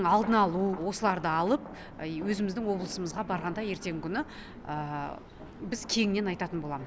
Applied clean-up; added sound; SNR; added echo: none; none; none; none.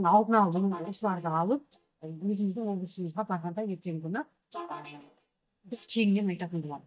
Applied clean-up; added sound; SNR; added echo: neural mask model DeepFilterNet 3.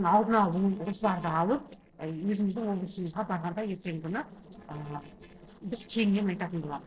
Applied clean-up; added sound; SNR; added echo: neural separator model SepFormer DNS4.